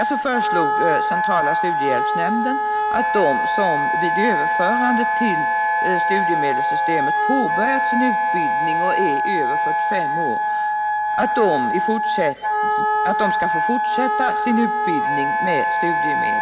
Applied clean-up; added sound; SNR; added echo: none; Wind instrument, woodwind instrument; -4 dB; none.